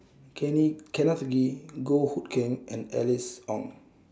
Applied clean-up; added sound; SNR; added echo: none; none; none; none.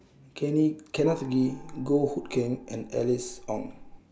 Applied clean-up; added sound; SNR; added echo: none; Gong; 17 dB; none.